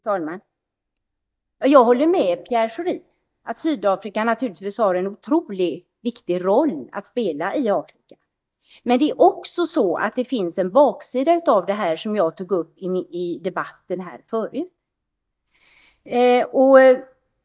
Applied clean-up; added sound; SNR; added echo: neural mask model DeepFilterNet 3.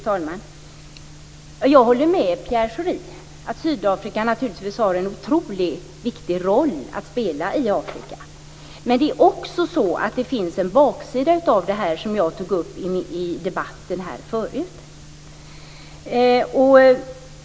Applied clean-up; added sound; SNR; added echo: none; Whoosh, swoosh, swish; 19 dB; none.